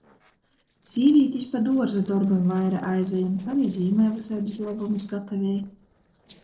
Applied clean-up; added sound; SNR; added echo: neural separator model SepFormer DNS4.